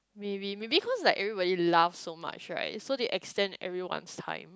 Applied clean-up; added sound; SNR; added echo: none; none; none; none.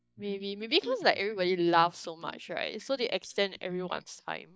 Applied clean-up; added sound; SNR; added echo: neural mask model DeepFilterNet 3.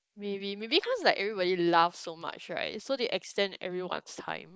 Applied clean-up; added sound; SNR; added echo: neural mask model Resemble Enhance denoiser.